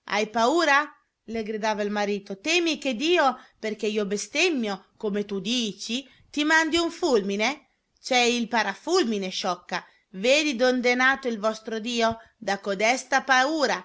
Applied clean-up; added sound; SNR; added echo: none; none; none; none.